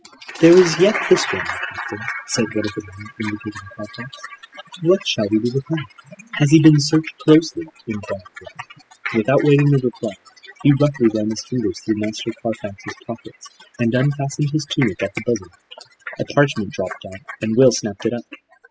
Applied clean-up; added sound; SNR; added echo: classical method spectral subtraction.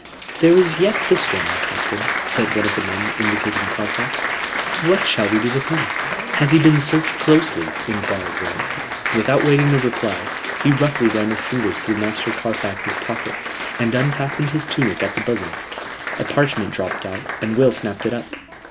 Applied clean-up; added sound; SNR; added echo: none; Applause; 4 dB; none.